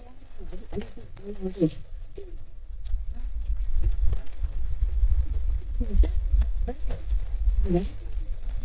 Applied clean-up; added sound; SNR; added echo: neural mask model DeepFilterNet 3.